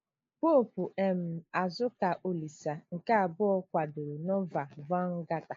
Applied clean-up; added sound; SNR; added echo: neural mask model Resemble Enhance denoiser.